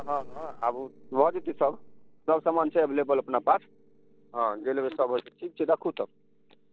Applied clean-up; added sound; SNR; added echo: neural separator model SepFormer DNS4.